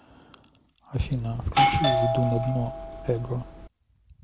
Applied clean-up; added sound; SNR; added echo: none; Doorbell; -3 dB; none.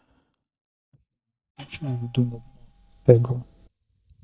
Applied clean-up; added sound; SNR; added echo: neural mask model DeepFilterNet 3.